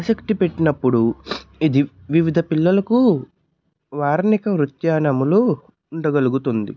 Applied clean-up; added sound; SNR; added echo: none; none; none; none.